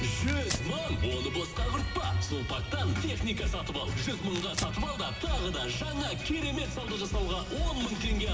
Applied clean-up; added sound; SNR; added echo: none; Tearing; 15 dB; reverberation time 2.9 s.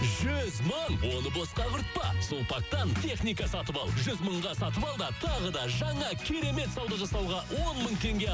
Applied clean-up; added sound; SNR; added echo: none; none; none; none.